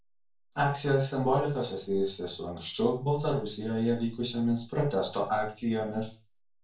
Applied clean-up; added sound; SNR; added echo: none; none; none; reverberation time 0.3 s.